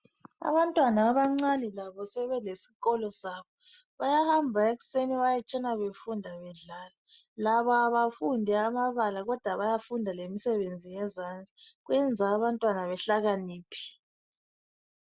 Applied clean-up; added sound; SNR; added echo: none; none; none; none.